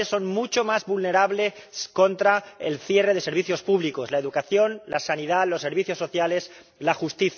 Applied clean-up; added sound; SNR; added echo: none; none; none; none.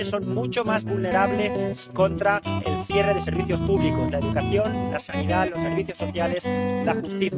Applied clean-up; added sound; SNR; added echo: neural mask model RNNoise.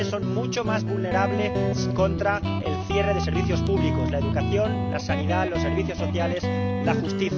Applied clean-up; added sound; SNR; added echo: none; Guitar; -3 dB; none.